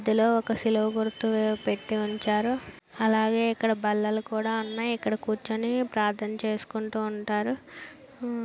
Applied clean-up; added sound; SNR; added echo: none; none; none; none.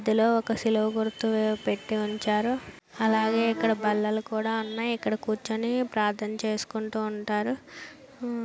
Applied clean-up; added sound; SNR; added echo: none; Accordion; 7 dB; none.